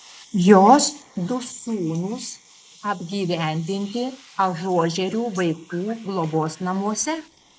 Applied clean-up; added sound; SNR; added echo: neural mask model Resemble Enhance denoiser.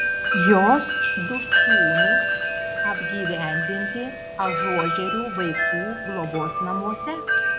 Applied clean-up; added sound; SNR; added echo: none; Wind chime; -3 dB; none.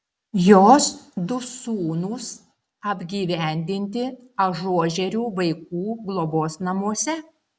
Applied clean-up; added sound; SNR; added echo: none; none; none; none.